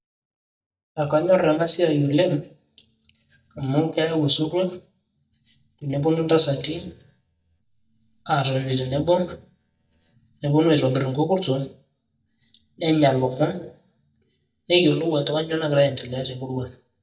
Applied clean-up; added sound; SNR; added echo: neural mask model DeepFilterNet 3.